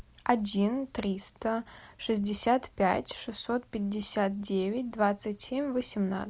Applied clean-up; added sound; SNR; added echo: none; none; none; none.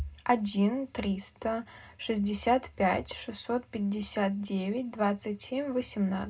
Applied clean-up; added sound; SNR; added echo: none; none; none; reverberation time 0.2 s.